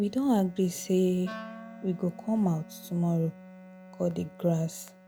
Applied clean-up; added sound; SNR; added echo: none; Wind instrument, woodwind instrument + Bowed string instrument; 18 dB; none.